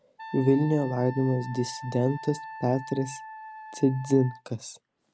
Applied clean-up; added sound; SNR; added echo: none; Wind instrument, woodwind instrument; 14 dB; none.